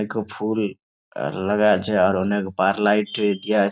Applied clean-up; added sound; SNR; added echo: none; none; none; none.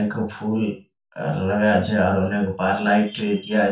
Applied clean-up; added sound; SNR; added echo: none; none; none; reverberation time 0.3 s.